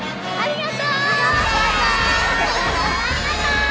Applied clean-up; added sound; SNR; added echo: none; Train; 14 dB; none.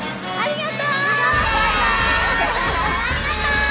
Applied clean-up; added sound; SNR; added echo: none; none; none; none.